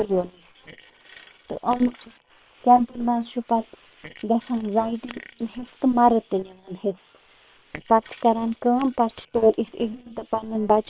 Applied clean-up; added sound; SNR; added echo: neural separator model SepFormer WHAM!.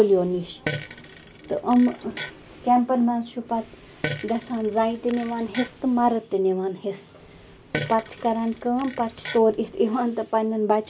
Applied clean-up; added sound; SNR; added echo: none; Fart; 13 dB; none.